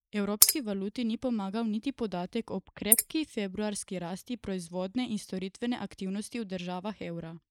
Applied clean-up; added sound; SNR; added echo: neural mask model Resemble Enhance denoiser.